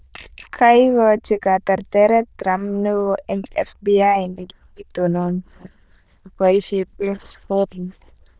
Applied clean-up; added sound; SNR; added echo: neural diffusion model UNIVERSE++.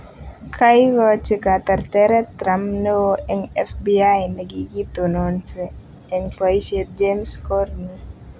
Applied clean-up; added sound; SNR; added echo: none; none; none; none.